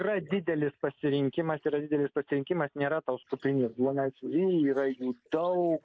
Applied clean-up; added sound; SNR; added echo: neural mask model Resemble Enhance denoiser.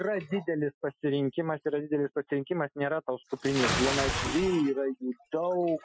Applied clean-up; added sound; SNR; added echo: classical method Wiener filter.